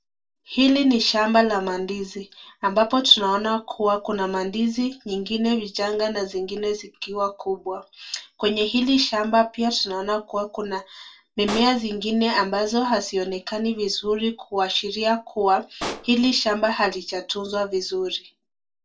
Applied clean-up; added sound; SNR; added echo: none; Explosion; 14 dB; reverberation time 0.2 s.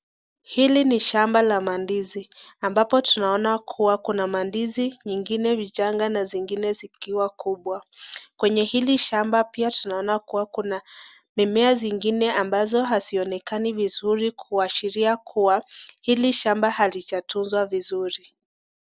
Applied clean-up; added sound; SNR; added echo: none; none; none; none.